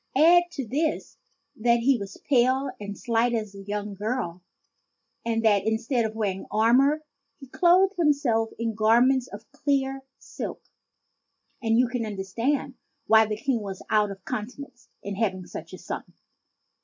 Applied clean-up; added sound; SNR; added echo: none; none; none; none.